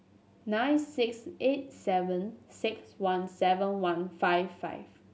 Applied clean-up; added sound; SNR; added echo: none; none; none; none.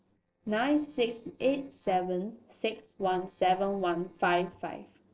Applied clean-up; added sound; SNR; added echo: neural separator model SepFormer DNS4.